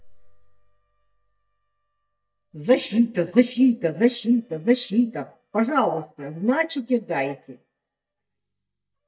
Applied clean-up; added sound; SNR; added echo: neural mask model DeepFilterNet 3.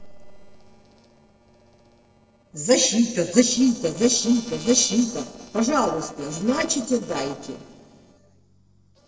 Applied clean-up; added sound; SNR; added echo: neural separator model SepFormer DNS4.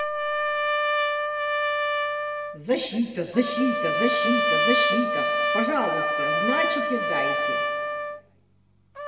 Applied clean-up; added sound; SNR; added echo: none; Trumpet; -4 dB; reverberation time 2.3 s.